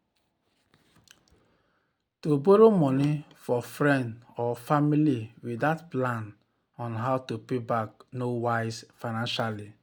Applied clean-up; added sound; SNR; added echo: none; none; none; none.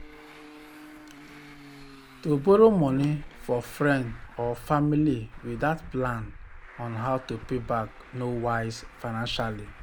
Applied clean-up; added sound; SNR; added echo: none; Traffic noise, roadway noise; 17 dB; none.